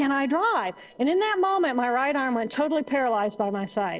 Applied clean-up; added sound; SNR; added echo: neural separator model SepFormer DNS4.